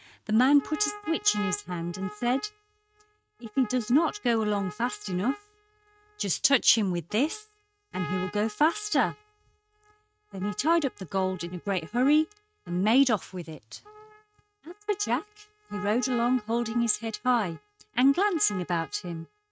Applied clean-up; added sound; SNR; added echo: neural mask model RNNoise.